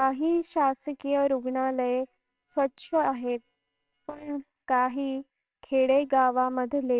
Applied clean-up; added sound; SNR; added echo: neural separator model SepFormer WHAMR!.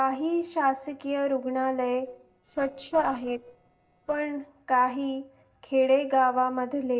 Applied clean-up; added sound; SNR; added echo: neural separator model SepFormer DNS4.